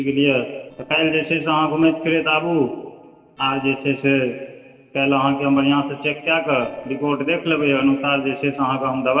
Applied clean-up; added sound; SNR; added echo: neural separator model SepFormer DNS4.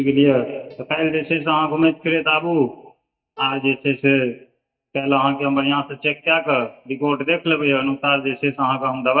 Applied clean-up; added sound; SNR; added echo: neural mask model DeepFilterNet 3.